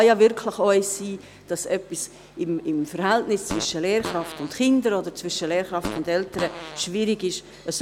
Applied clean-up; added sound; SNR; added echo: none; Fart; 12 dB; none.